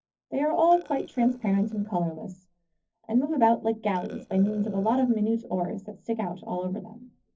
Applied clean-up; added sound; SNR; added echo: neural separator model SepFormer DNS4.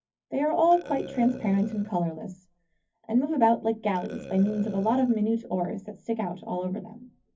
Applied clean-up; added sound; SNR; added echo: none; Burping, eructation; 18 dB; reverberation time 0.3 s.